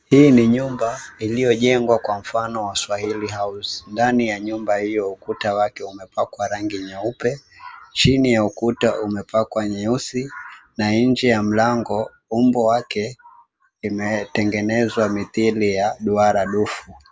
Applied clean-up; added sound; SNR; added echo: none; none; none; none.